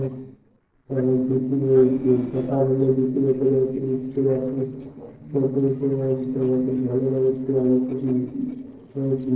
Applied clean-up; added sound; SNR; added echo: neural separator model SepFormer DNS4.